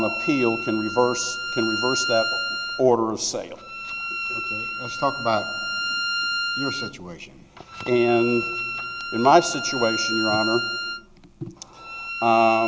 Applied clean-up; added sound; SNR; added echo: none; Bowed string instrument; 4 dB; none.